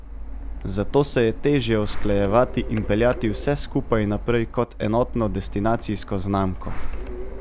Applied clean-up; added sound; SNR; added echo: none; Printer; 6 dB; none.